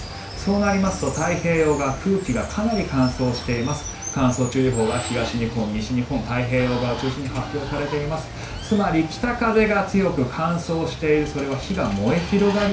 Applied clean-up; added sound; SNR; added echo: none; Water; 13 dB; reverberation time 0.3 s.